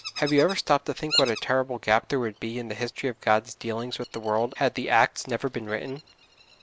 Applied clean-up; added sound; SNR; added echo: none; Bird vocalization, bird call, bird song; 12 dB; none.